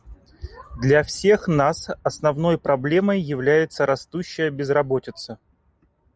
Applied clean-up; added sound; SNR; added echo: none; none; none; none.